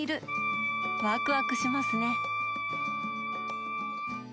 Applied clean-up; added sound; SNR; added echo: none; Wind instrument, woodwind instrument; -3 dB; none.